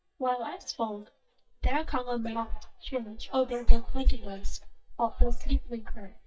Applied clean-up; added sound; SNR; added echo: neural mask model DeepFilterNet 3.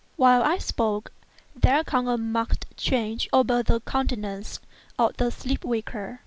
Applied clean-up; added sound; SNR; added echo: none; none; none; none.